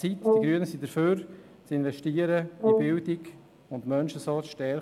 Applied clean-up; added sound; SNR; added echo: none; Brass instrument; 2 dB; none.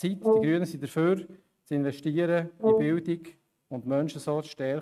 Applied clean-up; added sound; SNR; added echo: neural mask model RNNoise.